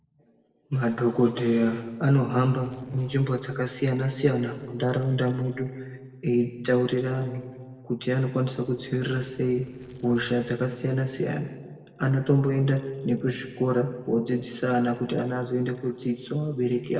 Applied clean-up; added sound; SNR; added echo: neural separator model SepFormer DNS4.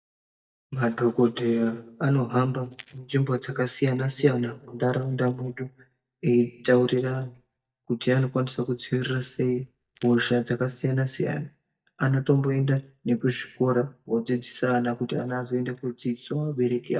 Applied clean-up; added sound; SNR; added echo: neural mask model DeepFilterNet 3.